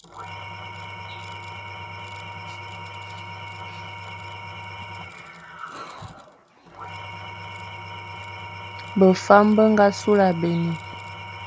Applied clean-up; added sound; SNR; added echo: none; Engine / Tools; 12 dB; none.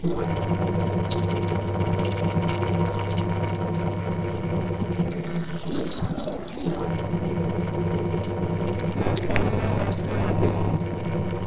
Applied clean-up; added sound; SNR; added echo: neural separator model SepFormer DNS4.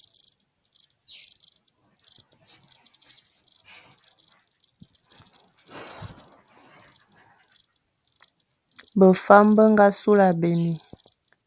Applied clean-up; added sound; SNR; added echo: none; none; none; none.